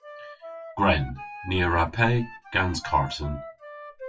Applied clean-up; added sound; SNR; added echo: classical method WPE with log-MMSE.